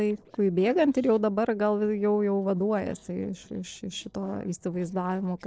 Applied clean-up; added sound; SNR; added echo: neural separator model SepFormer DNS4.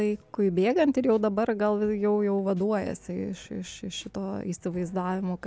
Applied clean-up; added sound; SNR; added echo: none; none; none; none.